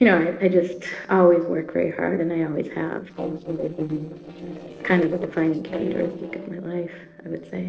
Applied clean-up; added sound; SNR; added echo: neural separator model SepFormer DNS4.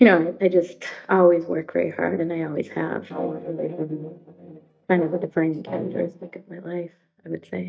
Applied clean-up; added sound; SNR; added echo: neural mask model DeepFilterNet 3.